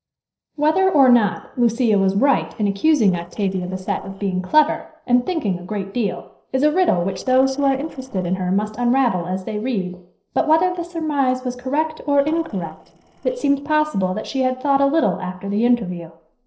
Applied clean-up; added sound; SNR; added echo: neural separator model SepFormer DNS4.